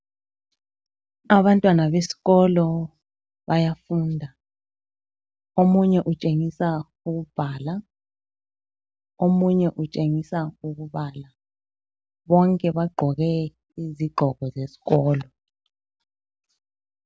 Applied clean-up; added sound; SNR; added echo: none; none; none; none.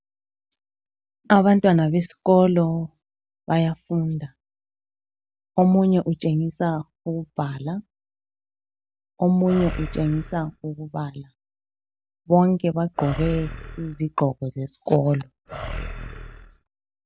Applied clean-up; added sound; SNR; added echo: none; Animal; 10 dB; none.